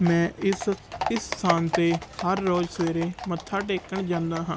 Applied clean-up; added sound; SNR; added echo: none; Livestock, farm animals, working animals; 9 dB; none.